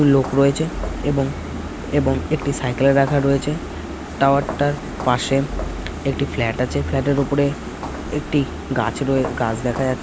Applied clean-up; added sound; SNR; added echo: none; Walk, footsteps; 10 dB; none.